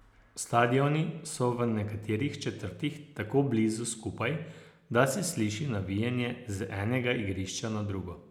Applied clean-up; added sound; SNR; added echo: none; none; none; none.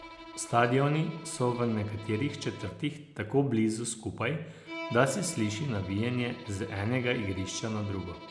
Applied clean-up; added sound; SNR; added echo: none; Bowed string instrument; 16 dB; none.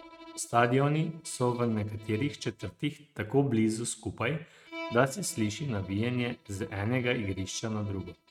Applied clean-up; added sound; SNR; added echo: neural mask model RNNoise.